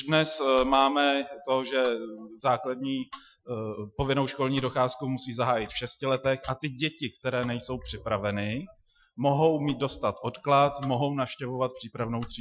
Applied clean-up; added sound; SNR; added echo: classical method Wiener filter.